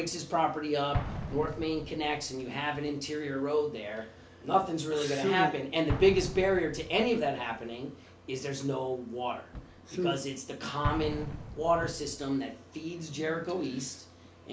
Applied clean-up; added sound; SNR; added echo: none; Explosion; 11 dB; none.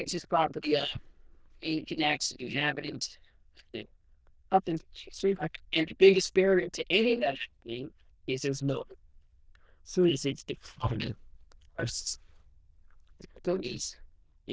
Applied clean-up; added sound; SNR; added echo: neural diffusion model UNIVERSE++.